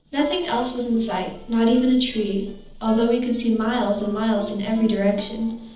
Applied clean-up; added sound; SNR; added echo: neural separator model SepFormer DNS4.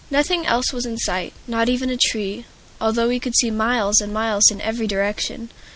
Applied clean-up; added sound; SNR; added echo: none; none; none; none.